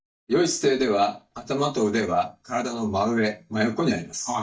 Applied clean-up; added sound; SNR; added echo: neural mask model DeepFilterNet 3.